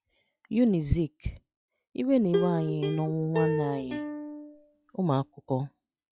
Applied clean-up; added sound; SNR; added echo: classical method log-MMSE.